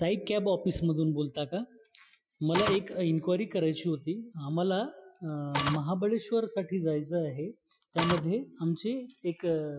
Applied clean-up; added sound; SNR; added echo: classical method Wiener filter.